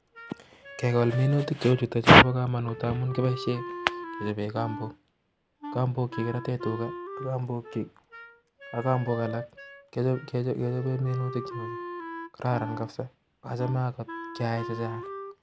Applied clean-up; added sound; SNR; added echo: none; Wind instrument, woodwind instrument; 13 dB; none.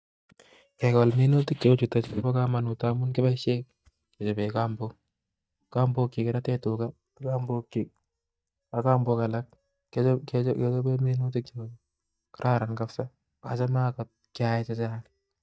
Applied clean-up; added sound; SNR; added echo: neural mask model DeepFilterNet 3.